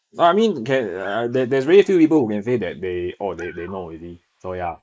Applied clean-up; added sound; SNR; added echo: neural mask model Resemble Enhance denoiser.